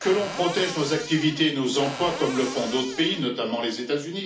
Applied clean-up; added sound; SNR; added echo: none; Cupboard open or close; 11 dB; reverberation time 0.4 s.